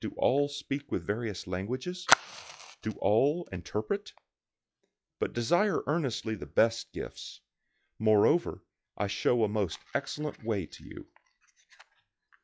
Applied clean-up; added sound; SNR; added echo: classical method log-MMSE.